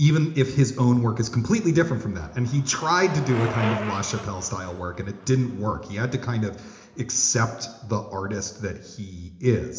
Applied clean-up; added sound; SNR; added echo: none; Bicycle; 17 dB; reverberation time 0.8 s.